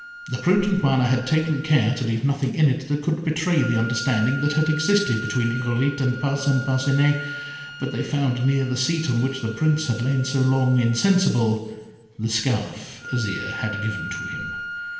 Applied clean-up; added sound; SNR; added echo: none; Wind instrument, woodwind instrument; 13 dB; reverberation time 1.1 s.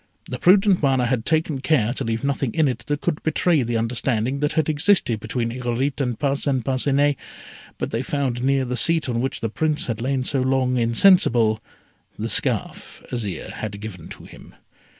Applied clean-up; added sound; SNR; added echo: none; none; none; none.